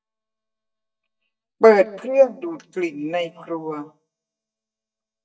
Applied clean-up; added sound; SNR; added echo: neural mask model DeepFilterNet 3.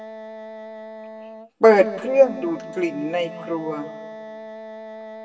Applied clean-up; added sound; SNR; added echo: none; Wind instrument, woodwind instrument; 14 dB; reverberation time 0.9 s.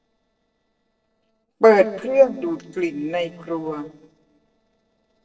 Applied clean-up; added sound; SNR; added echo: neural separator model SepFormer DNS4.